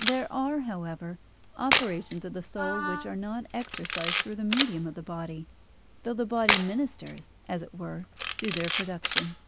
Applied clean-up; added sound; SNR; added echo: none; Camera + Wind instrument, woodwind instrument; -2 dB; none.